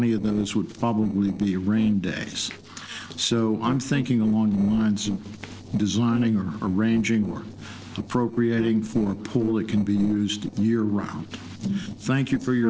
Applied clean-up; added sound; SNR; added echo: neural separator model SepFormer DNS4.